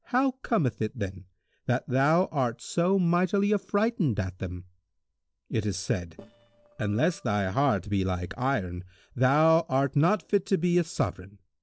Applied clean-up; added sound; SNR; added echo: neural separator model SepFormer DNS4.